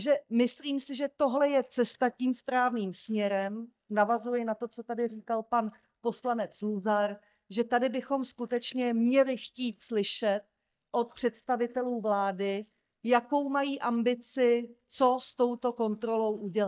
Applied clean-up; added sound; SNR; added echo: neural mask model DeepFilterNet 3.